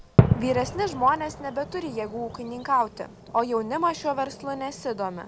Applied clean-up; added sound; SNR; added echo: none; Fireworks; 2 dB; none.